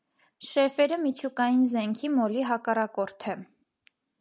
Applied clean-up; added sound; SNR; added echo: none; none; none; none.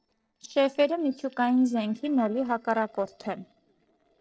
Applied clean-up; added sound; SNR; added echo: neural separator model SepFormer DNS4.